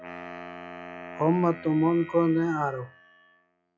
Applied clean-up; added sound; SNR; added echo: classical method log-MMSE.